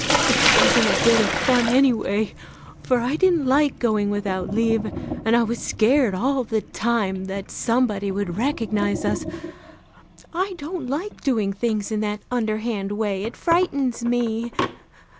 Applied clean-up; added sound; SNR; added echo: none; Sink (filling or washing); 6 dB; none.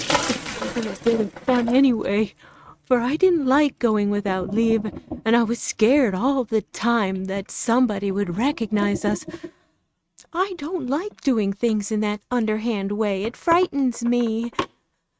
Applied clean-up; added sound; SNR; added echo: neural mask model RNNoise.